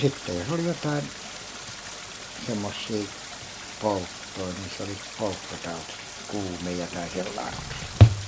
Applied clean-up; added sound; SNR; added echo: none; Stream; 10 dB; none.